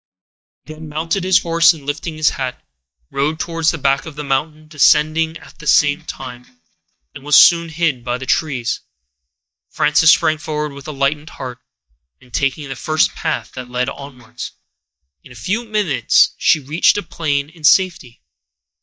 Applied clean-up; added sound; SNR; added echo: neural mask model DeepFilterNet 3.